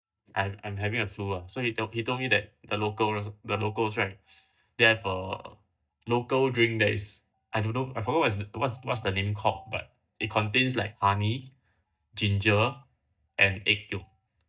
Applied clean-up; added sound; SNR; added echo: neural mask model DeepFilterNet 3.